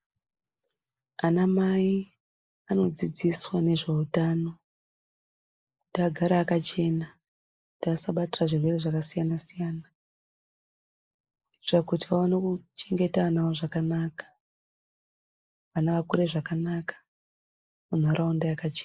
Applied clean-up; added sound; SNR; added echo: neural mask model Resemble Enhance denoiser.